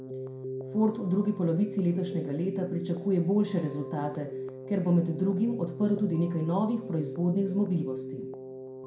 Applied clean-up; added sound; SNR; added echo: none; Keyboard (musical); 10 dB; reverberation time 0.5 s.